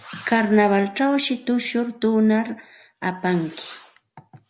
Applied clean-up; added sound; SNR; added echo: none; none; none; none.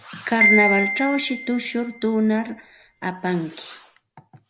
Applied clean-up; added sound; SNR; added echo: none; Marimba, xylophone; 2 dB; none.